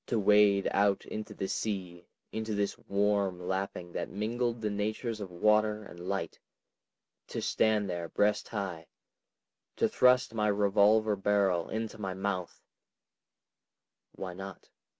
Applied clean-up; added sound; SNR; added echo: none; none; none; none.